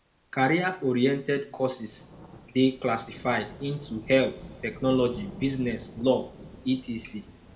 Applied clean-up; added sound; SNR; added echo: none; Rain / Thunderstorm; 18 dB; reverberation time 0.9 s.